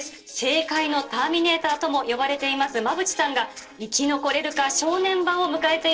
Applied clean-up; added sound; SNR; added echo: neural separator model SepFormer DNS4.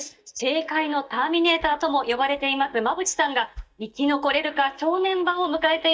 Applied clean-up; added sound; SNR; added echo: neural mask model DeepFilterNet 3.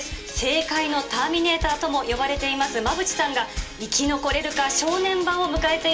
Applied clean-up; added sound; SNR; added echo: none; Drum kit; 13 dB; reverberation time 0.2 s.